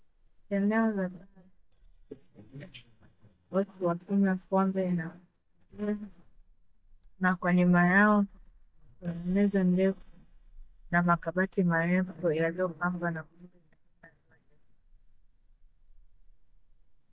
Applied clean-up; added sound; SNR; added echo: neural mask model DeepFilterNet 3.